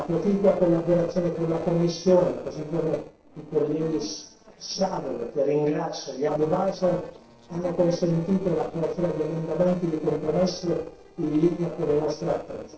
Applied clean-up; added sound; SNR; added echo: neural separator model SepFormer DNS4.